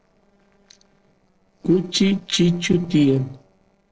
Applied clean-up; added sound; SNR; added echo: neural separator model SepFormer DNS4.